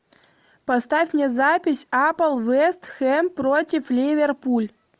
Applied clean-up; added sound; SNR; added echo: none; none; none; none.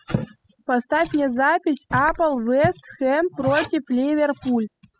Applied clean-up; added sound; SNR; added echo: classical method spectral subtraction.